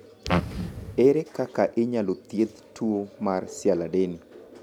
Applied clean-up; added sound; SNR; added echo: none; Fart; 2 dB; none.